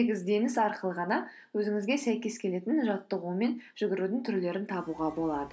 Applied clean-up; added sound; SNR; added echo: none; none; none; none.